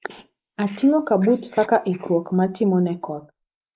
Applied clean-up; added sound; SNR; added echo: neural mask model Resemble Enhance denoiser.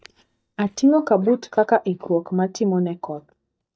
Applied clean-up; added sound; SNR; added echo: neural mask model DeepFilterNet 3.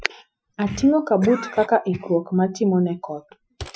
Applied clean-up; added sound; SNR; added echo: classical method Wiener filter.